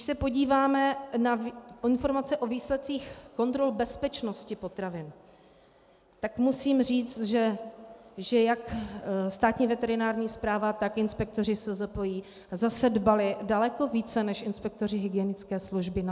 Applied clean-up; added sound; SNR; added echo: none; none; none; none.